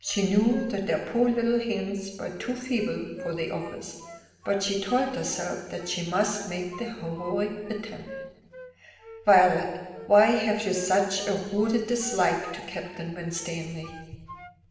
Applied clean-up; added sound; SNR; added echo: none; Wind instrument, woodwind instrument; 18 dB; reverberation time 1.2 s.